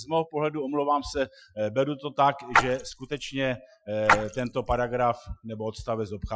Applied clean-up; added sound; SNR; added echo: classical method Wiener filter.